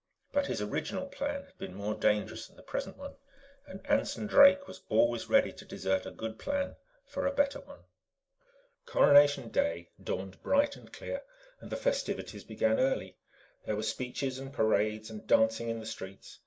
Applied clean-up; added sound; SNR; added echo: neural mask model Resemble Enhance denoiser.